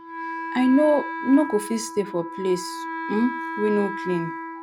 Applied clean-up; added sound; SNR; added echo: none; Wind instrument, woodwind instrument; 8 dB; none.